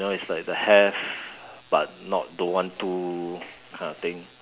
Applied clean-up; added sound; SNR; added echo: none; none; none; none.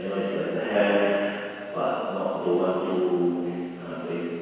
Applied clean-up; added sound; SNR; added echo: none; none; none; reverberation time 2.0 s.